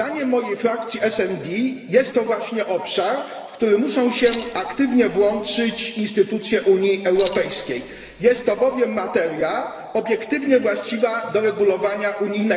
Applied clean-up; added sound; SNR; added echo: none; Keys jangling; 8 dB; reverberation time 2.1 s.